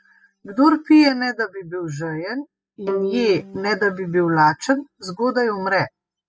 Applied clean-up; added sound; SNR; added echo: classical method spectral subtraction.